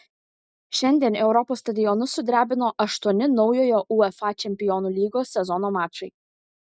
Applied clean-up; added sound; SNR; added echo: none; none; none; none.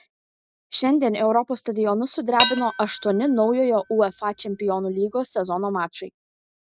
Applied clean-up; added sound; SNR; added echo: none; Dishes, pots, and pans; 6 dB; none.